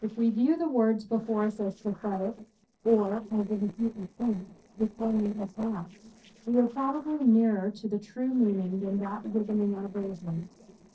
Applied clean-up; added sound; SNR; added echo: neural separator model SepFormer DNS4.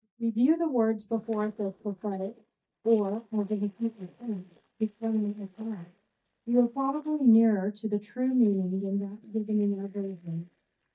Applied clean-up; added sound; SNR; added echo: neural mask model DeepFilterNet 3.